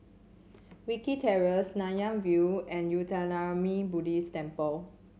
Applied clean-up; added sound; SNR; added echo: none; none; none; none.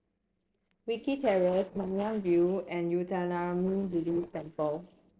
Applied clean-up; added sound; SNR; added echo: neural separator model SepFormer DNS4.